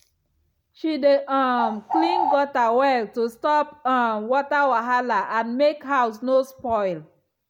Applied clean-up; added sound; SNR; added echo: none; Bird; 1 dB; none.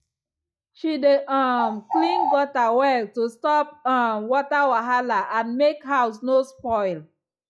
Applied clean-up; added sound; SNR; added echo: classical method log-MMSE.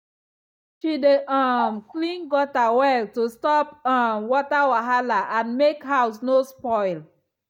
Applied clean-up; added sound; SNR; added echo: neural mask model DeepFilterNet 3.